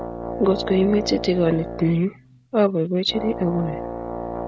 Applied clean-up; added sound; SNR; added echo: none; Brass instrument; 9 dB; none.